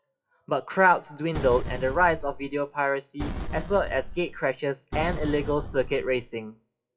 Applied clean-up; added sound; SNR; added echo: classical method WPE with log-MMSE.